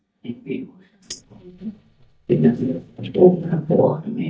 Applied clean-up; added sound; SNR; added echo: neural mask model DeepFilterNet 3.